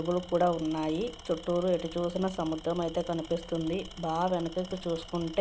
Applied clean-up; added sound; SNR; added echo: none; Tools; 16 dB; none.